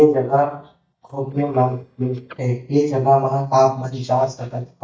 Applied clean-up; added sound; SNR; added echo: neural mask model DeepFilterNet 3.